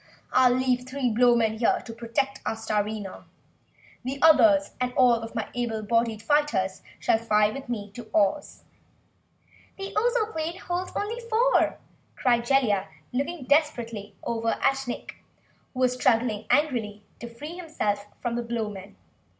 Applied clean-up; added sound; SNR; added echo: none; none; none; none.